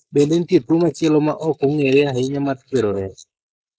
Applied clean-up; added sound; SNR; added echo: neural mask model Resemble Enhance denoiser.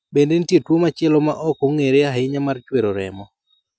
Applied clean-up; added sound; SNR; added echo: none; none; none; none.